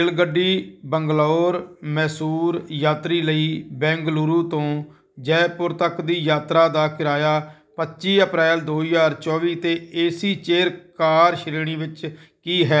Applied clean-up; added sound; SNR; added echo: none; none; none; none.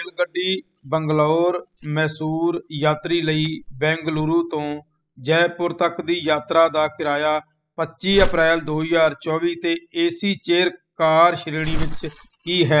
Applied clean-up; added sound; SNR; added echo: classical method spectral subtraction.